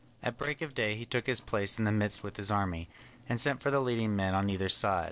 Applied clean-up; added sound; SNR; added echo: neural separator model SepFormer DNS4.